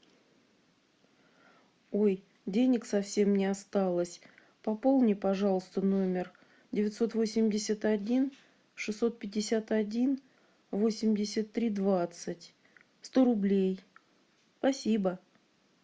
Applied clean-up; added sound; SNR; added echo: none; none; none; none.